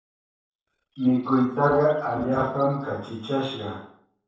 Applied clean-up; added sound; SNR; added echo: neural separator model SepFormer DNS4.